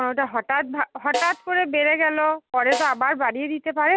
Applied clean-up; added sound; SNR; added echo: none; Snare drum; 10 dB; none.